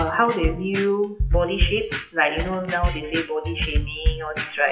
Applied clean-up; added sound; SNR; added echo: classical method WPE with log-MMSE.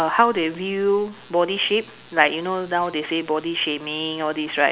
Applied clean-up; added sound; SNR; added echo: none; none; none; none.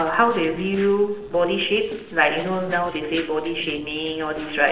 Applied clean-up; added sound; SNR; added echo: neural separator model SepFormer DNS4.